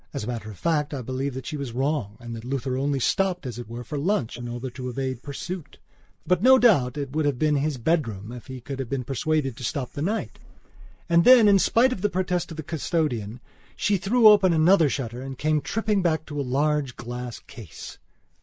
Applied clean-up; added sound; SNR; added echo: neural mask model Resemble Enhance denoiser.